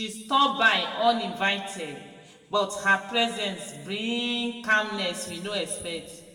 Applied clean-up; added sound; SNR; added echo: none; none; none; reverberation time 1.5 s.